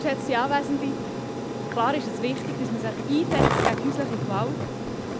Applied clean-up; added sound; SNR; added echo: none; Skateboard + Aircraft; 0 dB; none.